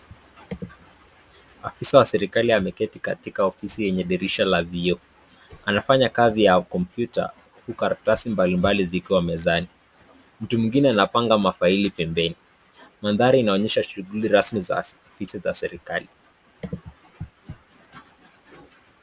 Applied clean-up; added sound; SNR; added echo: none; none; none; none.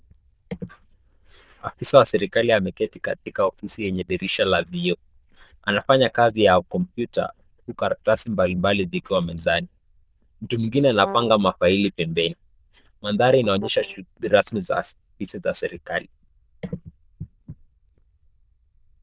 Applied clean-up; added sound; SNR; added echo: neural diffusion model UNIVERSE++.